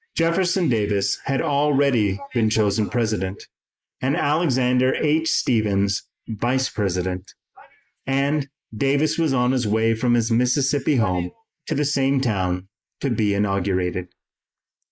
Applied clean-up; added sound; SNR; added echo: neural mask model Resemble Enhance denoiser.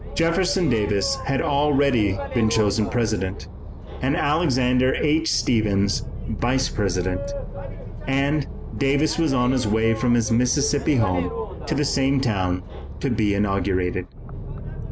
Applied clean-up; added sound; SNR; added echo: none; Boat, Water vehicle; 9 dB; none.